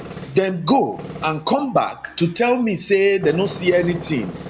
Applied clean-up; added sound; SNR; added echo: none; Tools; 16 dB; none.